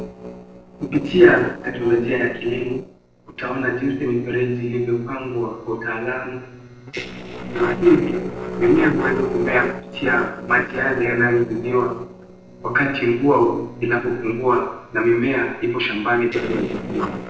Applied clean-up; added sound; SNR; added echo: neural separator model SepFormer DNS4.